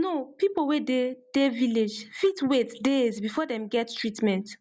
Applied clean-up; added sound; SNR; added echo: none; none; none; none.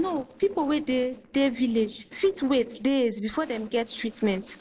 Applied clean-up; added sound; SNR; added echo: neural separator model SepFormer DNS4.